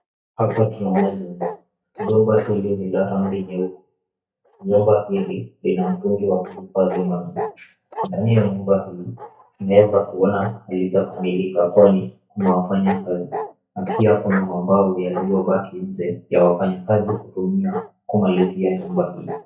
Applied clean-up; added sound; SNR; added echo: neural mask model DeepFilterNet 3.